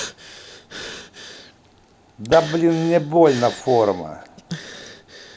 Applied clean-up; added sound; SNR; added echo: none; Breathing; 15 dB; none.